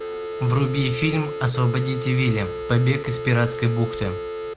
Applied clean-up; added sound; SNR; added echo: none; Telephone; 7 dB; none.